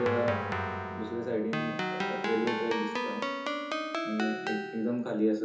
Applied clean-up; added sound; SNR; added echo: none; Keyboard (musical); 1 dB; reverberation time 0.7 s.